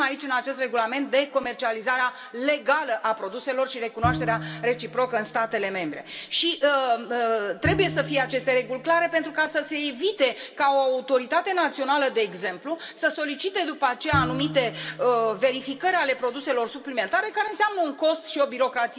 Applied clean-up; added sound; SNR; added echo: none; Bowed string instrument; 11 dB; reverberation time 1.6 s.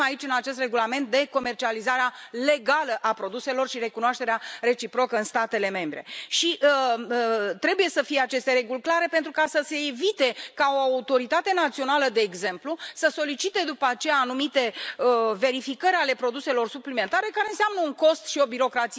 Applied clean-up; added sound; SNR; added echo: none; none; none; none.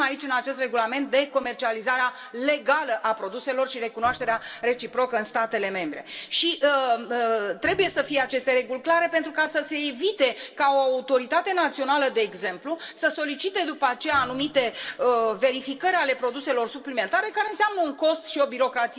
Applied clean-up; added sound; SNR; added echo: neural separator model SepFormer DNS4.